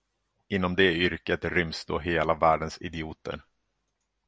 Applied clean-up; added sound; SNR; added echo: none; none; none; none.